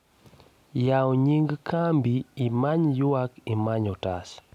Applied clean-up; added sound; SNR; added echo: none; none; none; none.